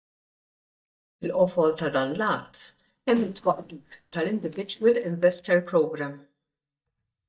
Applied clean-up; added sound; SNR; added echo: neural mask model DeepFilterNet 3.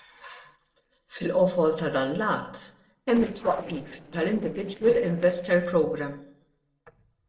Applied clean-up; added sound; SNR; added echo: neural separator model SepFormer DNS4.